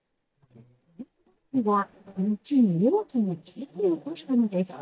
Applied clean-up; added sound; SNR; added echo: neural mask model DeepFilterNet 3.